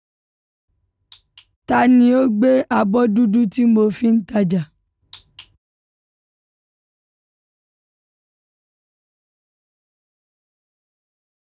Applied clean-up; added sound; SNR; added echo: none; none; none; none.